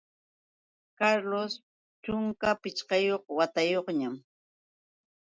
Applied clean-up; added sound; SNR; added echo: none; none; none; none.